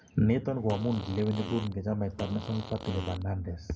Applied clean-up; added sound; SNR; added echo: none; Fart; 12 dB; reverberation time 1.0 s.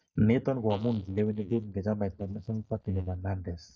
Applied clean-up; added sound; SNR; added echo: neural mask model DeepFilterNet 3.